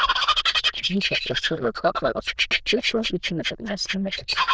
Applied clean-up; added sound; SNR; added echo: neural diffusion model UNIVERSE++.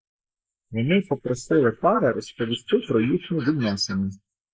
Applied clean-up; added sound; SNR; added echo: neural mask model Resemble Enhance denoiser.